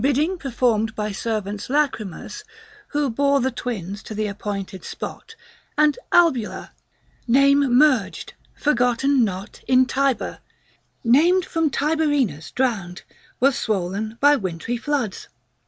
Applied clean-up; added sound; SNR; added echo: none; none; none; none.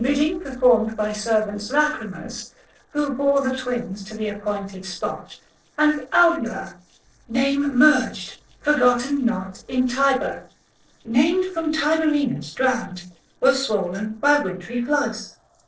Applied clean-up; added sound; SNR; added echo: neural separator model SepFormer DNS4.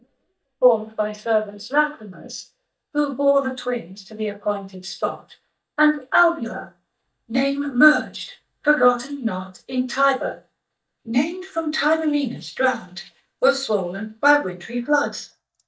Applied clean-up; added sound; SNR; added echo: neural mask model DeepFilterNet 3.